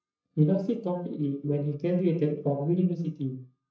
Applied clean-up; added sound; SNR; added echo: neural mask model DeepFilterNet 3.